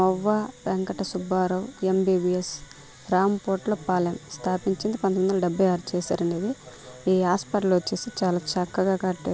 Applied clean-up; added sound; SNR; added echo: none; none; none; none.